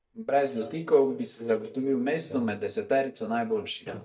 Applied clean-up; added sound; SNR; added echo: neural mask model DeepFilterNet 3.